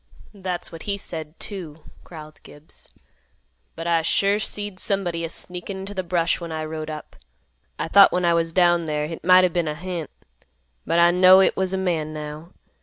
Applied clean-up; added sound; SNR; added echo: none; none; none; none.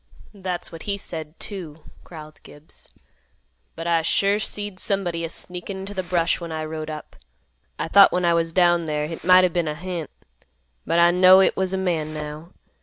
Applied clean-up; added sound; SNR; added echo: none; Thump, thud; 17 dB; none.